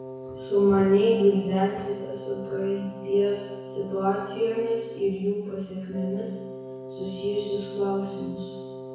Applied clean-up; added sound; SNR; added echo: none; Wind instrument, woodwind instrument; 12 dB; reverberation time 1.0 s.